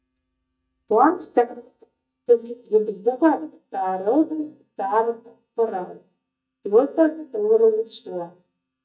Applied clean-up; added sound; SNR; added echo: neural mask model DeepFilterNet 3.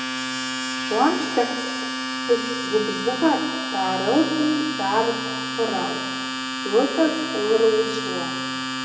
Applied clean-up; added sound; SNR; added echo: none; Domestic sounds, home sounds; 4 dB; reverberation time 1.2 s.